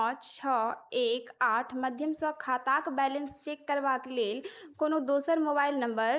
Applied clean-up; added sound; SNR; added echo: neural mask model Resemble Enhance denoiser.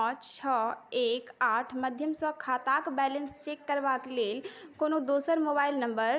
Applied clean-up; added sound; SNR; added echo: none; none; none; none.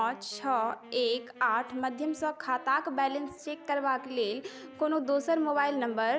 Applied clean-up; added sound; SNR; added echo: none; Wind instrument, woodwind instrument; 19 dB; none.